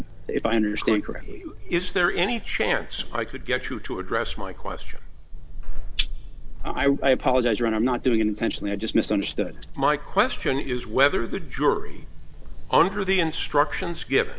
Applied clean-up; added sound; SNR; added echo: none; Squeak / Walk, footsteps; 2 dB; none.